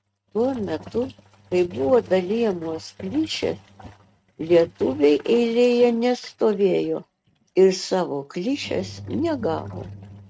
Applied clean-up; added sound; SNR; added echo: neural mask model RNNoise.